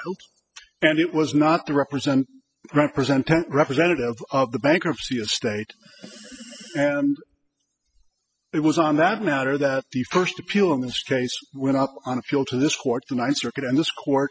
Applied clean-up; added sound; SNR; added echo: classical method spectral subtraction.